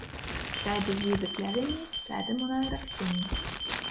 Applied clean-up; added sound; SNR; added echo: none; Glass + Crumpling, crinkling; 1 dB; none.